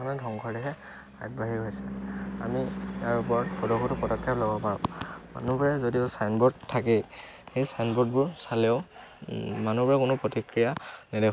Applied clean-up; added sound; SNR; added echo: none; Car passing by / Engine / Truck; 12 dB; none.